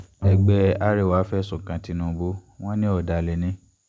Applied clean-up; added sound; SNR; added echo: none; Bowed string instrument; 4 dB; none.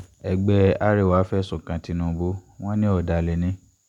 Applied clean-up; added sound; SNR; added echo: none; none; none; none.